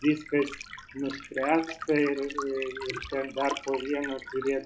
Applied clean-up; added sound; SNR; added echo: classical method log-MMSE.